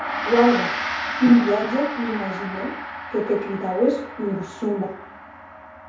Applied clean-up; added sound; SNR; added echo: none; Gong; 8 dB; reverberation time 0.6 s.